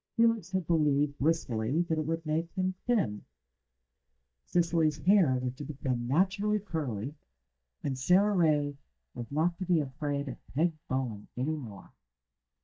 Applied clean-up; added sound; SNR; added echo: neural mask model DeepFilterNet 3.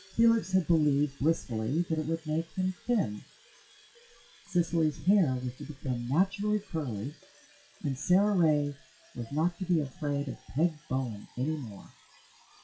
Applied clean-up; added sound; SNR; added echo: classical method WPE with log-MMSE.